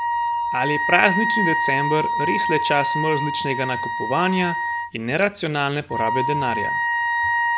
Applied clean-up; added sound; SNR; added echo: none; Wind instrument, woodwind instrument; -1 dB; none.